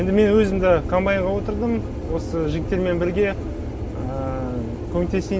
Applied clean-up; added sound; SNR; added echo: none; none; none; none.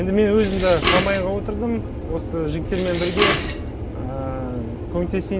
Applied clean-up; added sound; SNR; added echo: none; Dishes, pots, and pans; 5 dB; none.